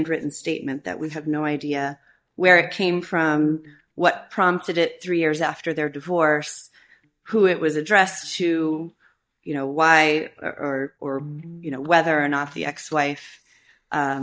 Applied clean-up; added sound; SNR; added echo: neural mask model DeepFilterNet 3.